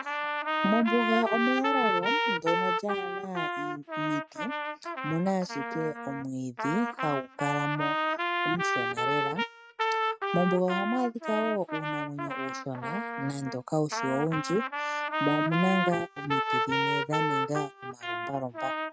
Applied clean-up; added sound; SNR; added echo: neural mask model RNNoise.